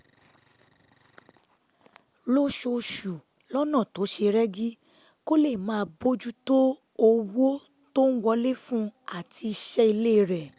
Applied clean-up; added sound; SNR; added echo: none; none; none; none.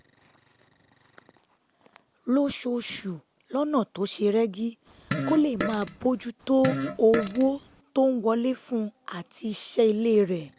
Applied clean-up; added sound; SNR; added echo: none; Fart; 6 dB; none.